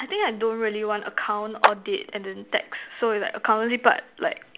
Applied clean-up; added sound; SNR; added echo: none; Clapping; 2 dB; none.